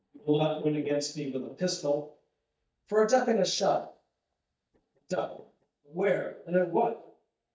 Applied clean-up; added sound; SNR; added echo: neural mask model DeepFilterNet 3.